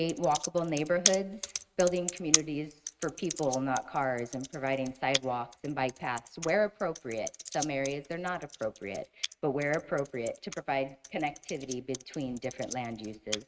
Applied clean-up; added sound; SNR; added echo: neural mask model RNNoise.